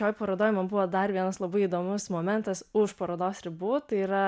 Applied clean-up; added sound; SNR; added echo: none; none; none; none.